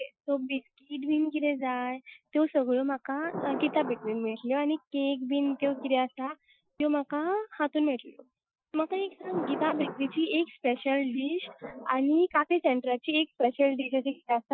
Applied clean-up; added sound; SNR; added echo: classical method Wiener filter.